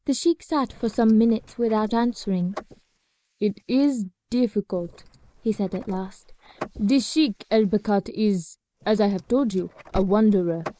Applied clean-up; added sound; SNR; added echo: neural mask model Resemble Enhance denoiser.